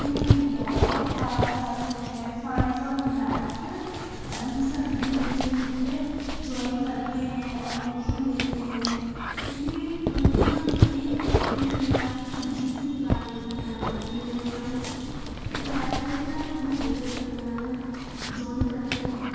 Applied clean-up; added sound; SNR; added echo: none; Dog; 0 dB; reverberation time 2.1 s.